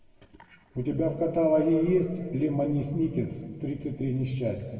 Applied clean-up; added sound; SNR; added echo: none; none; none; reverberation time 2.2 s.